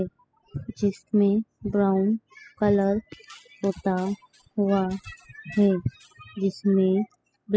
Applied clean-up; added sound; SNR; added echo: classical method spectral subtraction.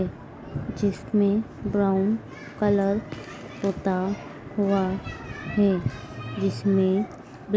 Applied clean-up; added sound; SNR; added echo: none; none; none; none.